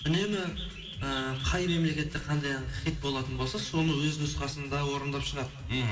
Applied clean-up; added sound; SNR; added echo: none; Bird; 17 dB; reverberation time 2.1 s.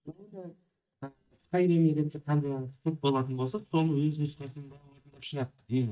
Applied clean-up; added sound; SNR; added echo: neural mask model DeepFilterNet 3.